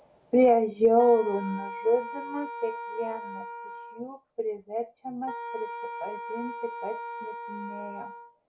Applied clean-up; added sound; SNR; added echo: none; Wind instrument, woodwind instrument; 11 dB; none.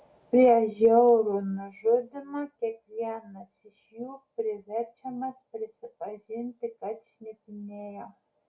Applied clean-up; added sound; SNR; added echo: none; none; none; none.